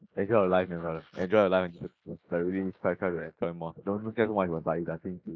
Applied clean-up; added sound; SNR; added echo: neural mask model Resemble Enhance denoiser.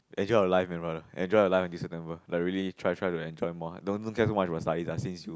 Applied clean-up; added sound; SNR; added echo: none; none; none; none.